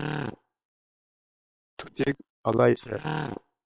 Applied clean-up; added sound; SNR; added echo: neural separator model SepFormer WHAM!.